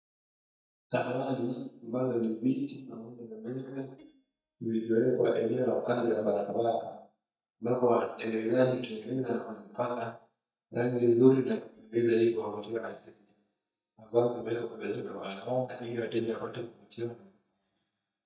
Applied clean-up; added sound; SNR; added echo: neural mask model DeepFilterNet 3.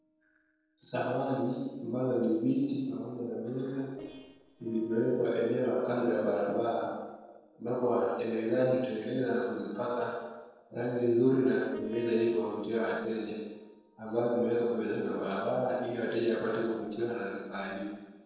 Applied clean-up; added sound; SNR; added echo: neural separator model SepFormer DNS4.